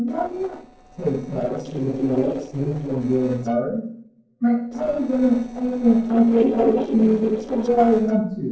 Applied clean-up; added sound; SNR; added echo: neural separator model SepFormer DNS4.